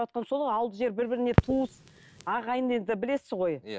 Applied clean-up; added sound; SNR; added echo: none; Crackle; 2 dB; none.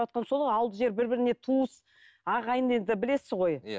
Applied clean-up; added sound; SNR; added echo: none; none; none; none.